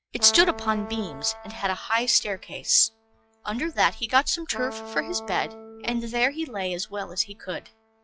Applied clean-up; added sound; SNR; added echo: classical method log-MMSE.